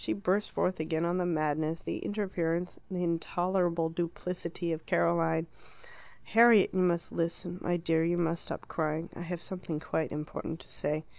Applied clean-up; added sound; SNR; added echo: none; none; none; none.